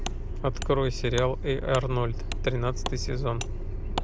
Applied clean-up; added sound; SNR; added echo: none; Wood; 14 dB; none.